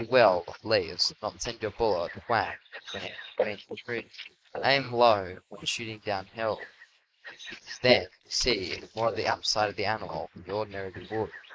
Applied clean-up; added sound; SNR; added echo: neural mask model Resemble Enhance denoiser.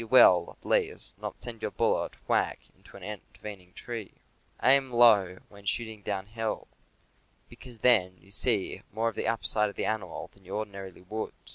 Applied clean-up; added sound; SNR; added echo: none; none; none; none.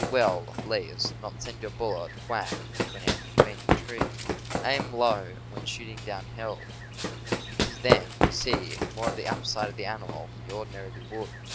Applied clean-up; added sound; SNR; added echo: none; Run; -2 dB; none.